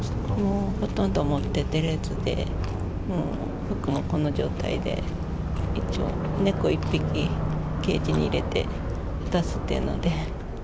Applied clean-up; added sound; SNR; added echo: none; Piano + Chewing, mastication; 20 dB; none.